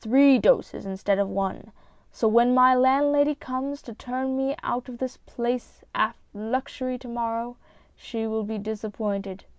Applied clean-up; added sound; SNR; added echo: none; none; none; none.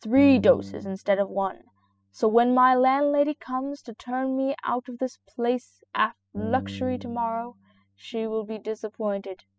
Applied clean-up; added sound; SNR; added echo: classical method spectral subtraction.